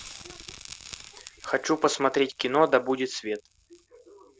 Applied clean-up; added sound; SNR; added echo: none; Crackle; 20 dB; none.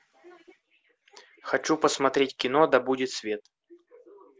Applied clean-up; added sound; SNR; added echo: none; none; none; none.